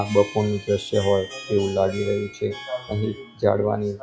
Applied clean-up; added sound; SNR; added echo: classical method log-MMSE.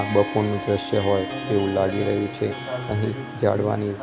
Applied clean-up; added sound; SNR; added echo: none; Harp; 10 dB; none.